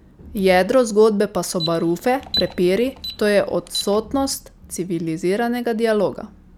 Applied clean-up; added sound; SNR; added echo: none; Alarm; 12 dB; none.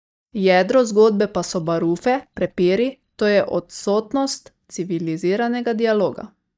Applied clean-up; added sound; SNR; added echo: neural mask model DeepFilterNet 3.